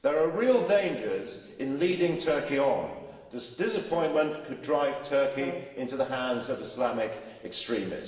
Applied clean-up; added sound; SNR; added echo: none; Brass instrument; 16 dB; reverberation time 1.2 s.